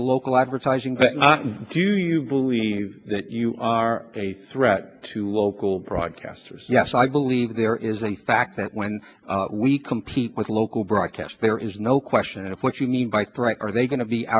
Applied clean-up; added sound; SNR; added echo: none; none; none; none.